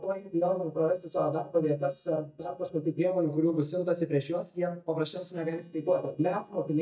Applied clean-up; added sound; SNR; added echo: neural mask model DeepFilterNet 3.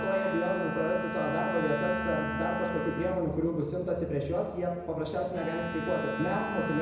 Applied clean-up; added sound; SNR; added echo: none; Bowed string instrument; 6 dB; reverberation time 1.0 s.